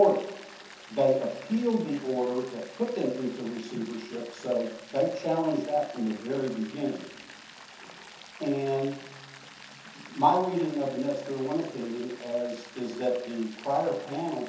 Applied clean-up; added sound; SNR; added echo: none; Rain; 18 dB; reverberation time 0.6 s.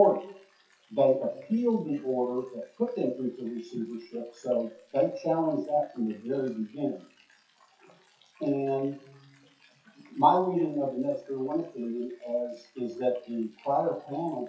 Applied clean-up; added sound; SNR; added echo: classical method WPE with log-MMSE.